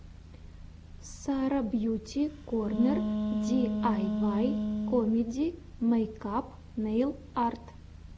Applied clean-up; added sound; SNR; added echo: none; Wind instrument, woodwind instrument; 1 dB; none.